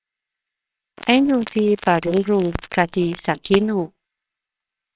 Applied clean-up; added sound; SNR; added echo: neural separator model SepFormer WHAMR!.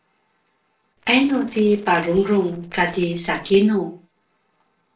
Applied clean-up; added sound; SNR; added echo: neural separator model SepFormer DNS4.